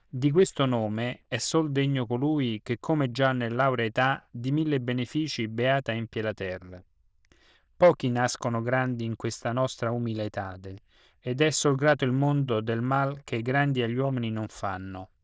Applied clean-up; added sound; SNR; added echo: neural diffusion model UNIVERSE++.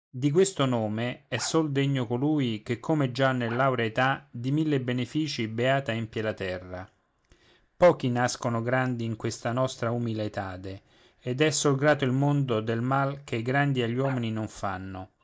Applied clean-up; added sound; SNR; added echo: neural mask model DeepFilterNet 3.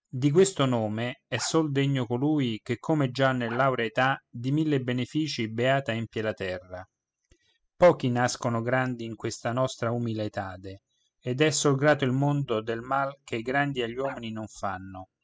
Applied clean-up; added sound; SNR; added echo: classical method spectral subtraction.